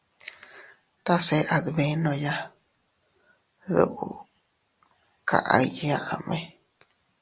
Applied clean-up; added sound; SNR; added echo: none; none; none; none.